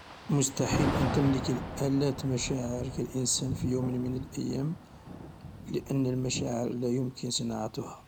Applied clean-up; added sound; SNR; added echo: none; Thunder / Rain; 7 dB; none.